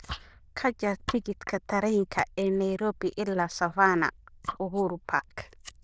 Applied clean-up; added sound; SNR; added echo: neural diffusion model UNIVERSE++.